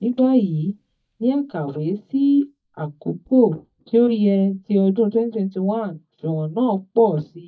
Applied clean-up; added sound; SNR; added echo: neural mask model DeepFilterNet 3.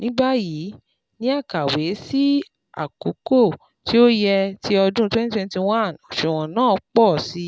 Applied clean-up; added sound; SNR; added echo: none; none; none; none.